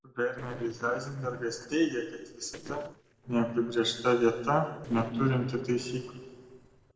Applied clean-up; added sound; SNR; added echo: neural separator model SepFormer DNS4.